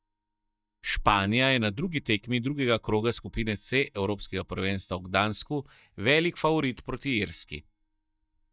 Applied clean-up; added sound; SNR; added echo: neural mask model DeepFilterNet 3.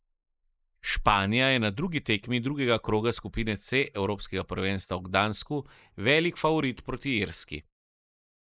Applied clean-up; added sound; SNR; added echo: neural mask model Resemble Enhance denoiser.